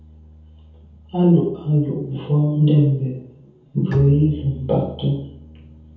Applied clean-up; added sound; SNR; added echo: none; Bowed string instrument; 18 dB; reverberation time 0.7 s.